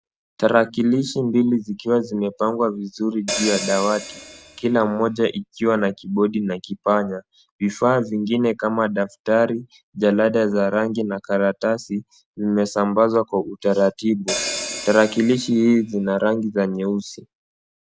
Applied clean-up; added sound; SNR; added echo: none; Hi-hat; 9 dB; none.